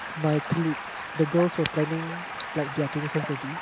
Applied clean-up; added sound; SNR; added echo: none; Scissors + Stream; 7 dB; none.